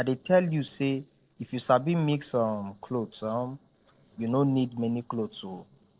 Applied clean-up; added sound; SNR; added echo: neural separator model SepFormer DNS4.